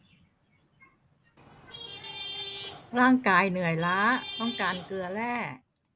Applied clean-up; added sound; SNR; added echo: none; Traffic noise, roadway noise / Vehicle horn, car horn, honking; 11 dB; none.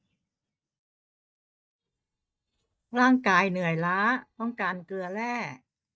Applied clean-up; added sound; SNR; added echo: neural mask model DeepFilterNet 3.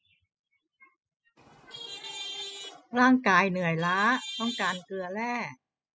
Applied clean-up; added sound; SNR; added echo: classical method spectral subtraction.